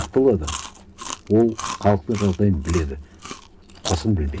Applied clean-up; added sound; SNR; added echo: none; Chewing, mastication; 13 dB; reverberation time 0.3 s.